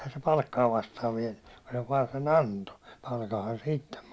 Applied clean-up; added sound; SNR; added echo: none; none; none; none.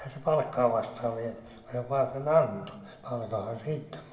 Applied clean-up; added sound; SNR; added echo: none; none; none; reverberation time 1.6 s.